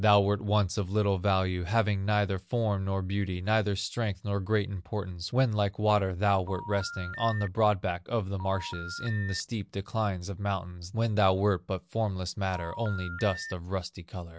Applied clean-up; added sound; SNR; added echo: none; Telephone; 13 dB; none.